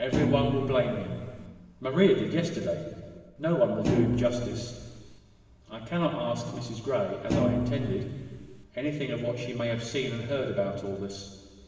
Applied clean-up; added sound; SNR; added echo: none; Thump, thud; 0 dB; reverberation time 1.6 s.